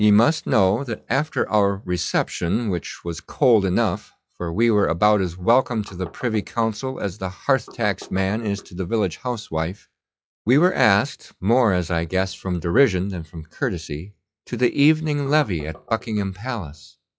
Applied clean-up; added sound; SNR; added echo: classical method log-MMSE.